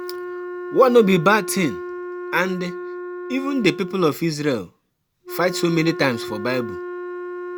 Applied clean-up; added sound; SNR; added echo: none; Wind instrument, woodwind instrument; 10 dB; none.